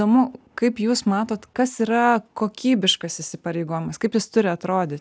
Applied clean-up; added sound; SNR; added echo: none; none; none; none.